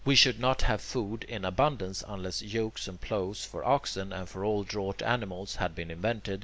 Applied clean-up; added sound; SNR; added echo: none; none; none; none.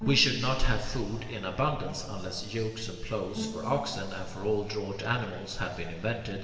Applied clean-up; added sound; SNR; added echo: none; Bowed string instrument; 14 dB; reverberation time 2.6 s.